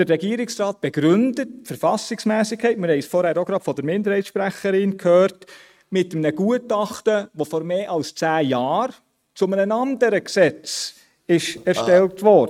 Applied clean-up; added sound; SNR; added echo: neural mask model RNNoise.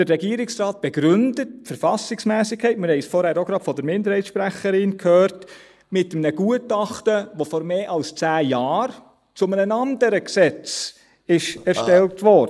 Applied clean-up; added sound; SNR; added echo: neural mask model DeepFilterNet 3.